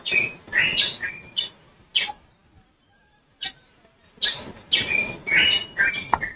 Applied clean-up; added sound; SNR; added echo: neural mask model RNNoise.